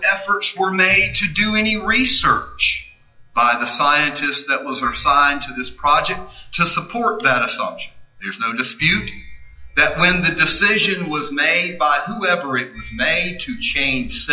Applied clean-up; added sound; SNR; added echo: classical method WPE with log-MMSE.